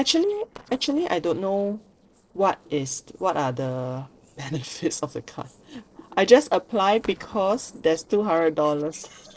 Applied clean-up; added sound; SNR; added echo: neural separator model SepFormer DNS4.